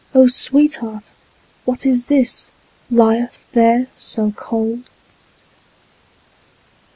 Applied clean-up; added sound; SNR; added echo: none; none; none; none.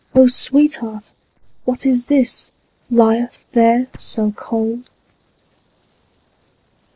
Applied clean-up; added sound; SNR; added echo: neural separator model SepFormer DNS4.